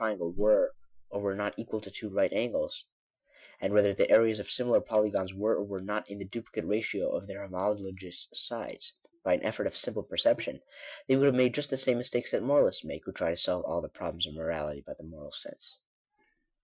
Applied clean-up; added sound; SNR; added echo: classical method Wiener filter.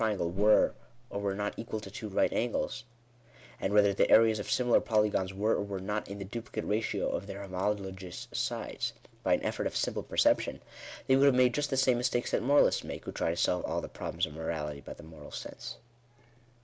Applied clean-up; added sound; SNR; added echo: none; Whoosh, swoosh, swish; 11 dB; none.